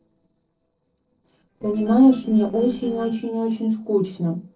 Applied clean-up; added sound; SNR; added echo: neural separator model SepFormer DNS4.